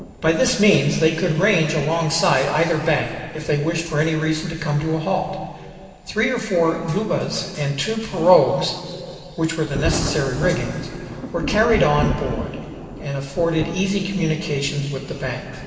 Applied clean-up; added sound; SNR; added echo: none; Thunder; 12 dB; reverberation time 2.5 s.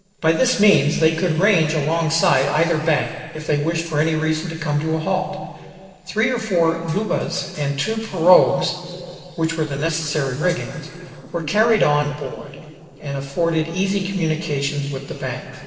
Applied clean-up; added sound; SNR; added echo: neural separator model SepFormer DNS4.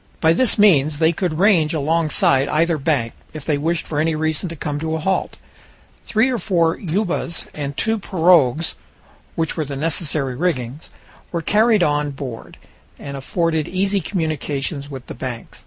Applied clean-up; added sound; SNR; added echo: none; none; none; none.